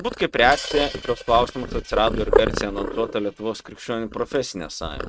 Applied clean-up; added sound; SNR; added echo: neural mask model RNNoise.